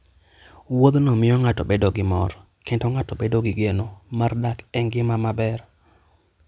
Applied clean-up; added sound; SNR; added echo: none; none; none; none.